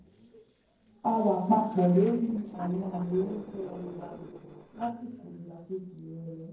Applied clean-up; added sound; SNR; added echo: neural separator model SepFormer DNS4.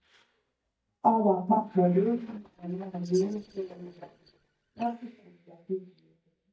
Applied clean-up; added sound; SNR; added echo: neural mask model DeepFilterNet 3.